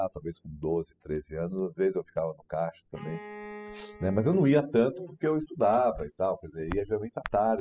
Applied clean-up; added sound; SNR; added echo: classical method spectral subtraction.